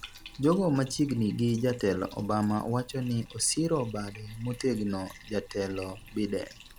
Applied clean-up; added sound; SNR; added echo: none; Bathtub (filling or washing); 20 dB; none.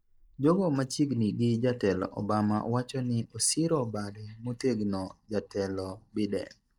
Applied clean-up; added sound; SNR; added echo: neural mask model DeepFilterNet 3.